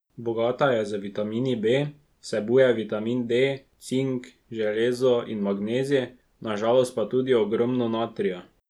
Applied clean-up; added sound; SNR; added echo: none; none; none; none.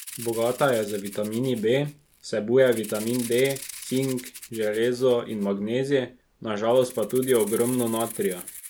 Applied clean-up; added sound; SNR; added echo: none; Rattle (instrument); 16 dB; none.